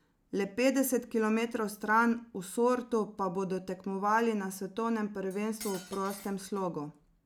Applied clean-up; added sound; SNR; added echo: none; Cutlery, silverware; 18 dB; none.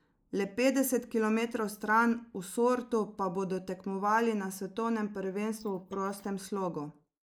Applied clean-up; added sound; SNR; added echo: neural mask model Resemble Enhance denoiser.